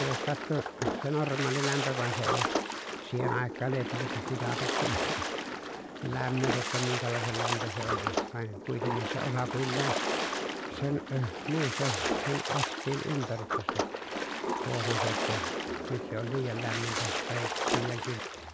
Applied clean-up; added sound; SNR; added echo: none; Sliding door + Splash, splatter; -1 dB; none.